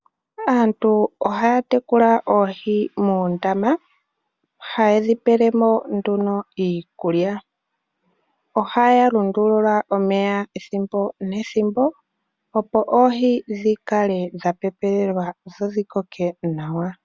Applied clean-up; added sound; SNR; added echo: none; none; none; none.